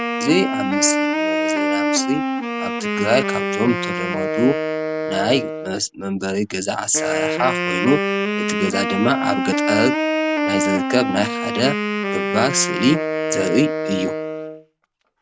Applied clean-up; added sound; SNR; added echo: none; Wind instrument, woodwind instrument; 0 dB; none.